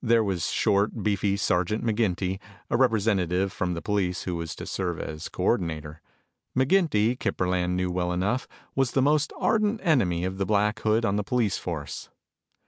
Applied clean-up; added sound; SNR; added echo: none; none; none; none.